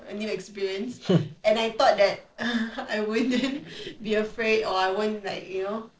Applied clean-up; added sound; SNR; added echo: neural separator model SepFormer DNS4.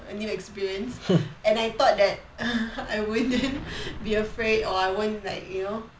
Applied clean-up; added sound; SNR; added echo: none; Explosion; 16 dB; none.